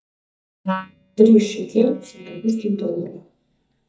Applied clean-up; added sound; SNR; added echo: neural mask model DeepFilterNet 3.